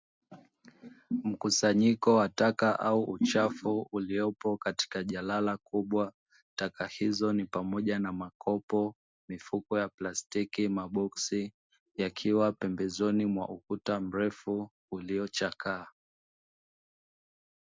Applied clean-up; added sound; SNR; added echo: none; none; none; none.